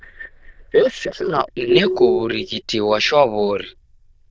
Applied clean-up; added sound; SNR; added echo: neural diffusion model UNIVERSE++.